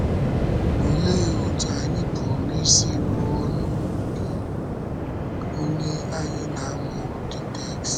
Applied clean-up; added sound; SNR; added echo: none; Waves, surf; -4 dB; none.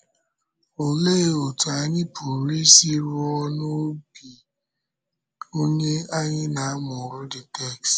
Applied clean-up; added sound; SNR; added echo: none; none; none; none.